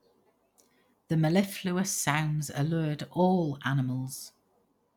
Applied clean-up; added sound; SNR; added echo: none; none; none; none.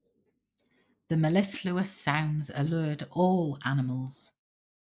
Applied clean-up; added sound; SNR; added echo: neural mask model Resemble Enhance denoiser.